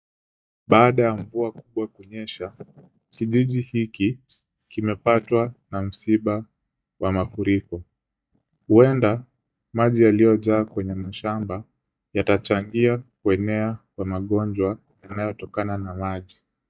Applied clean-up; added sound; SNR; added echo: neural mask model DeepFilterNet 3.